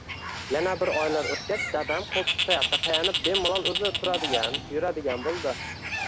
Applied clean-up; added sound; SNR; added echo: none; Bird; 1 dB; none.